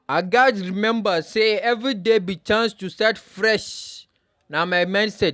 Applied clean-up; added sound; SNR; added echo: none; none; none; none.